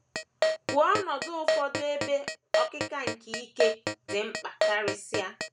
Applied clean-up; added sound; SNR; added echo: none; Keyboard (musical); 0 dB; none.